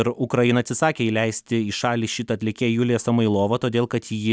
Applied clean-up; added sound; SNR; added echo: none; none; none; none.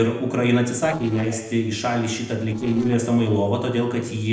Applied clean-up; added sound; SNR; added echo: neural separator model SepFormer DNS4.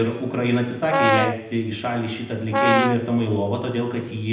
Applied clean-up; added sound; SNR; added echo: none; Brass instrument; -2 dB; reverberation time 0.8 s.